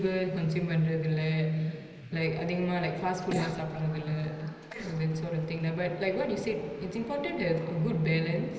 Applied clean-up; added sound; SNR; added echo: neural mask model Resemble Enhance denoiser.